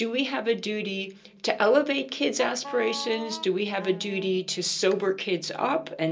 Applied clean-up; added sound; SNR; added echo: none; Wind instrument, woodwind instrument; 14 dB; reverberation time 0.2 s.